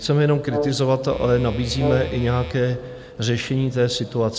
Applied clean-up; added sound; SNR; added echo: none; Brass instrument + Musical instrument; 8 dB; none.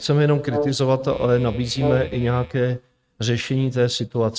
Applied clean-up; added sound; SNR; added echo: neural mask model RNNoise.